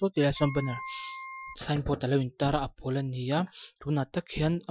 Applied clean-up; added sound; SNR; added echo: classical method Wiener filter.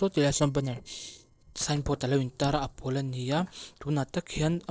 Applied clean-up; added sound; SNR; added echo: neural separator model SepFormer DNS4.